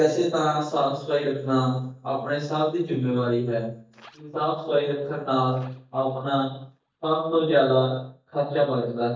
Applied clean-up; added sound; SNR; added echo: neural mask model DeepFilterNet 3.